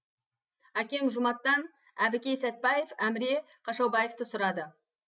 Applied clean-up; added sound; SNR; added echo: none; none; none; none.